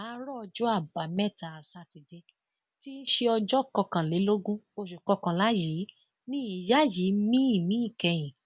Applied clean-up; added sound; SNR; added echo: none; none; none; none.